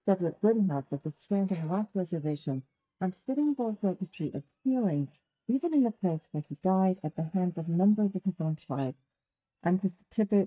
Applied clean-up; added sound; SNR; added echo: neural mask model DeepFilterNet 3.